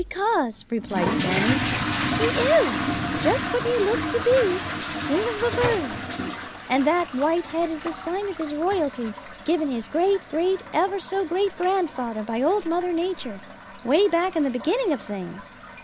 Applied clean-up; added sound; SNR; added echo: none; Fill (with liquid) / Toilet flush; 5 dB; none.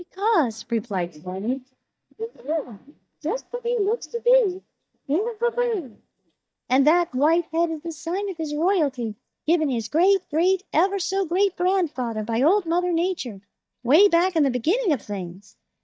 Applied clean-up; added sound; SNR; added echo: neural mask model DeepFilterNet 3.